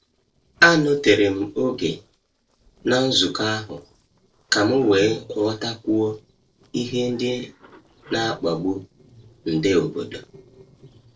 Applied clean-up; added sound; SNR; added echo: neural separator model SepFormer DNS4.